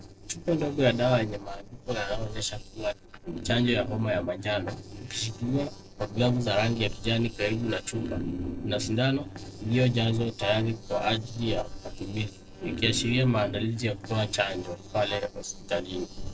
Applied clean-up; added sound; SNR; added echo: neural separator model SepFormer DNS4.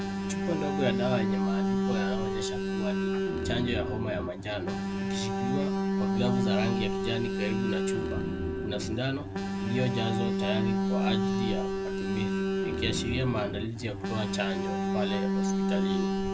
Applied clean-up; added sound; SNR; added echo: none; Alarm; -5 dB; reverberation time 1.5 s.